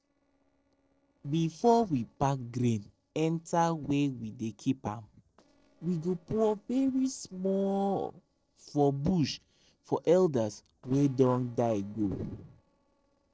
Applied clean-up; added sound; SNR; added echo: neural separator model SepFormer DNS4.